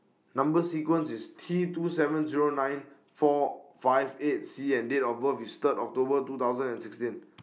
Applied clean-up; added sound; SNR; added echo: none; none; none; none.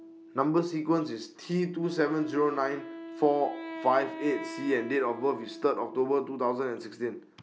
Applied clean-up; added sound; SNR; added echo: none; Wind instrument, woodwind instrument; 14 dB; none.